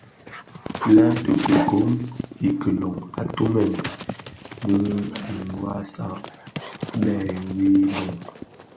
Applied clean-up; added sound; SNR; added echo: none; Dog; 12 dB; none.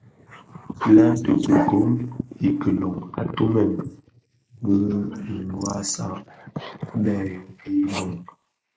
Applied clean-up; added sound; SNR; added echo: neural mask model Resemble Enhance denoiser.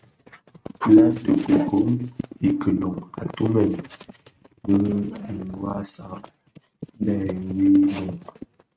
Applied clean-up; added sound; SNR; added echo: neural mask model RNNoise.